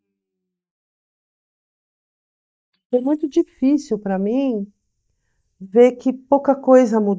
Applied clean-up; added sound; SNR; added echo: neural mask model DeepFilterNet 3.